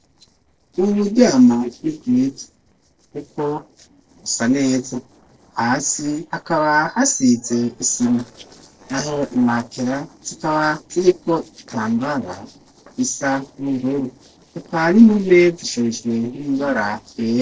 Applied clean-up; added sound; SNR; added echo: neural separator model SepFormer DNS4.